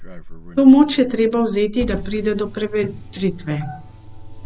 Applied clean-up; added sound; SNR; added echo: none; Car; 14 dB; none.